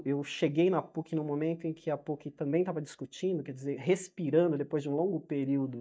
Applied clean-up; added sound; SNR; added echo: neural mask model DeepFilterNet 3.